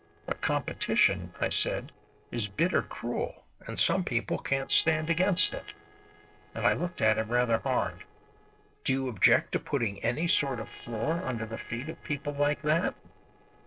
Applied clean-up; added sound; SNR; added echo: neural separator model SepFormer DNS4.